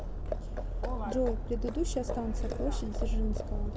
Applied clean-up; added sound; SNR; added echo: none; Livestock, farm animals, working animals; -4 dB; none.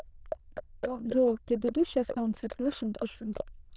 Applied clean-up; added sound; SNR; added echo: neural diffusion model UNIVERSE++.